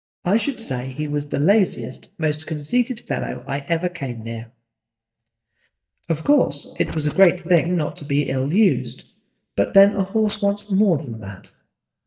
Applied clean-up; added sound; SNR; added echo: neural mask model DeepFilterNet 3.